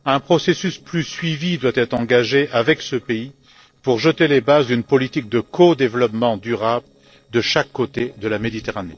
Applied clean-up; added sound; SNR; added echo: neural separator model SepFormer DNS4.